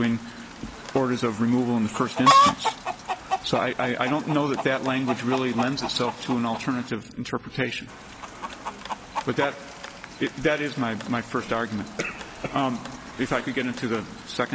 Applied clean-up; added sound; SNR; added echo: none; Chicken, rooster; 3 dB; none.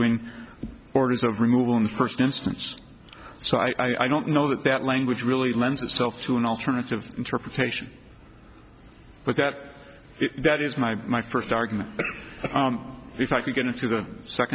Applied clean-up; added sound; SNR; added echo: none; none; none; none.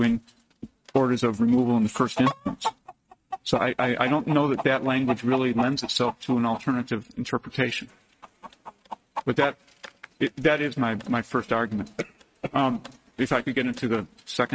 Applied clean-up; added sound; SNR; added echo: neural mask model RNNoise.